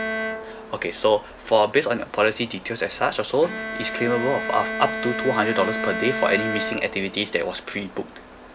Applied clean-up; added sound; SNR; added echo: none; Bowed string instrument; 7 dB; none.